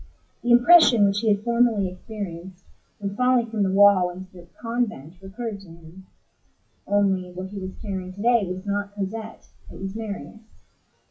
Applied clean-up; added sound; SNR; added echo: classical method WPE with log-MMSE.